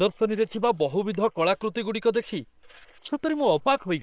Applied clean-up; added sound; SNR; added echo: neural separator model SepFormer WHAM!.